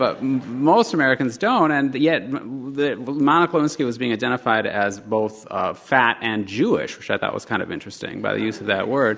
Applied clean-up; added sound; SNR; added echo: none; none; none; none.